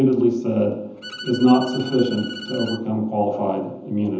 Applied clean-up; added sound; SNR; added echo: none; Bowed string instrument; 15 dB; reverberation time 0.8 s.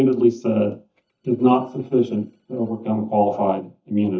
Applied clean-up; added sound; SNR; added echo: neural mask model DeepFilterNet 3.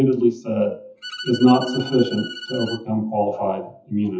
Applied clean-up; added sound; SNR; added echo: classical method WPE with log-MMSE.